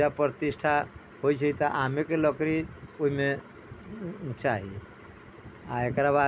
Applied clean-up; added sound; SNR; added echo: none; none; none; none.